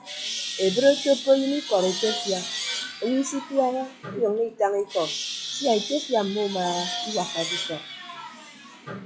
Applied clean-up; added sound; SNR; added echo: classical method log-MMSE.